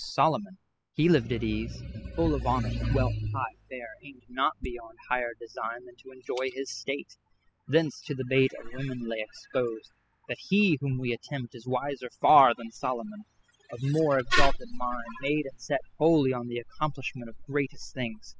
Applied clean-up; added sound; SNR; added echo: classical method spectral subtraction.